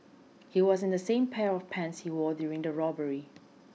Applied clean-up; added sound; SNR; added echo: none; none; none; none.